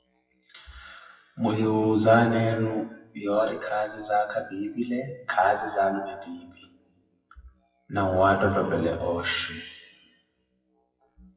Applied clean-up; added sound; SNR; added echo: classical method WPE with log-MMSE.